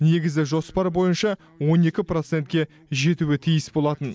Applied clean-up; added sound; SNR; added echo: none; none; none; none.